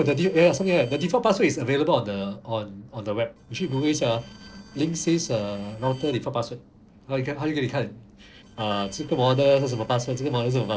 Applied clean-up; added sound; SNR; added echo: neural separator model SepFormer DNS4.